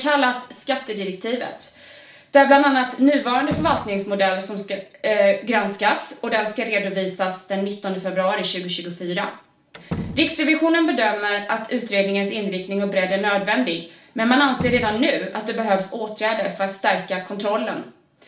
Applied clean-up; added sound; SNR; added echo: none; Slam; 14 dB; reverberation time 0.4 s.